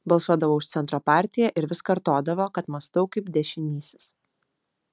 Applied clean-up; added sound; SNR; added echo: none; none; none; none.